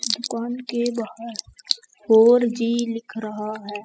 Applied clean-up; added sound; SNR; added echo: classical method spectral subtraction.